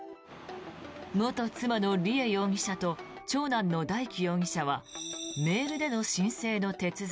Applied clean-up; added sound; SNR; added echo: none; none; none; none.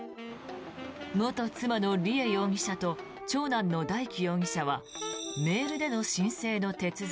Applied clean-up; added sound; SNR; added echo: none; Wind instrument, woodwind instrument; 14 dB; none.